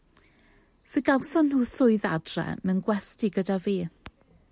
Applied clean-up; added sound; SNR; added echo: none; none; none; none.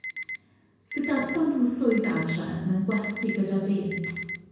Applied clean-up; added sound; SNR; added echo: none; Alarm; 11 dB; reverberation time 1.0 s.